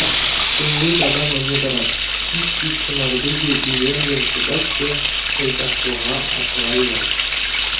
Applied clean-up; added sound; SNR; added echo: none; Sink (filling or washing) / Water tap, faucet; -5 dB; reverberation time 0.6 s.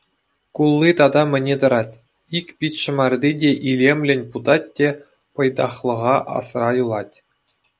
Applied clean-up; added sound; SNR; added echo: none; none; none; none.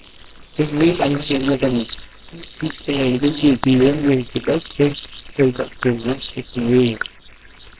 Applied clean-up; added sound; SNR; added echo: neural separator model SepFormer WHAMR!.